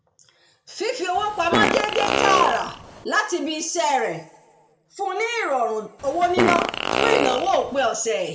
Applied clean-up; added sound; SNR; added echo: none; Fart; 0 dB; reverberation time 0.9 s.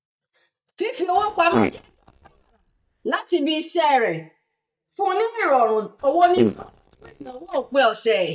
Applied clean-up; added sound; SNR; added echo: neural mask model DeepFilterNet 3.